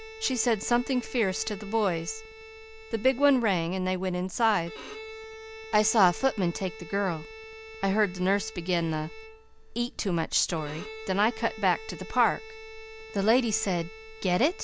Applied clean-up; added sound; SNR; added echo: none; Bowed string instrument; 16 dB; none.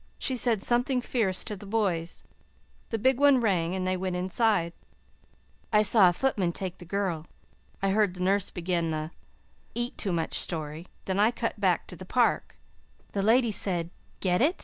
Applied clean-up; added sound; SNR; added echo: none; none; none; none.